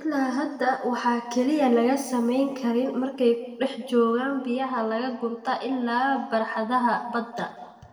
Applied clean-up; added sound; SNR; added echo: none; none; none; reverberation time 1.7 s.